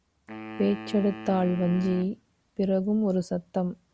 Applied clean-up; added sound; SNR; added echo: none; Wind instrument, woodwind instrument; 15 dB; none.